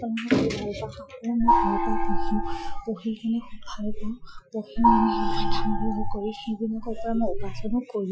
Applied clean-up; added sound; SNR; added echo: classical method Wiener filter.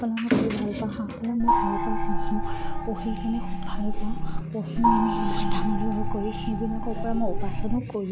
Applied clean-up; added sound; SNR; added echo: none; Gong; -4 dB; none.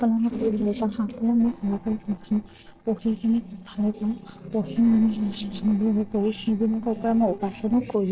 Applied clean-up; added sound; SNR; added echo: neural separator model SepFormer DNS4.